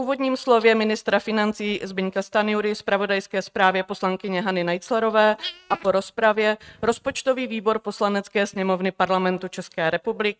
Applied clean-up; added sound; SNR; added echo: neural mask model RNNoise.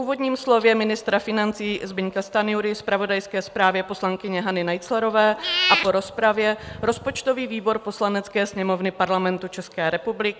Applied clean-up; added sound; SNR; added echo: none; Meow / Purr; 6 dB; none.